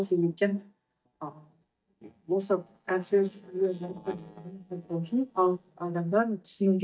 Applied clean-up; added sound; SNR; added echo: neural mask model DeepFilterNet 3.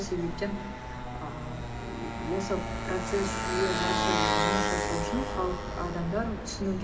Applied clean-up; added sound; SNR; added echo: none; Motorcycle; -2 dB; reverberation time 2.1 s.